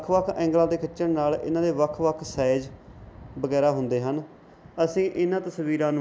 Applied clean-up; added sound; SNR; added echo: none; none; none; none.